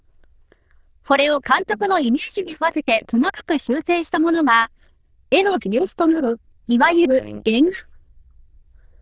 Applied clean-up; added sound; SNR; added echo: neural diffusion model UNIVERSE++.